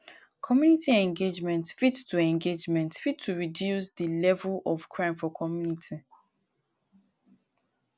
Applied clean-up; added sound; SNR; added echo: none; none; none; none.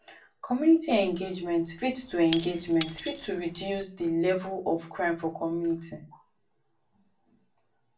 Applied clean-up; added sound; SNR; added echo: none; Shatter / Crushing; 6 dB; reverberation time 0.3 s.